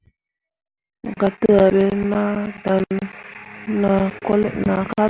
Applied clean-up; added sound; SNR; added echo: none; none; none; none.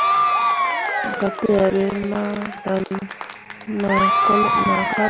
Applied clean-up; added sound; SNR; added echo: none; Applause / Crowd / Cheering; -1 dB; none.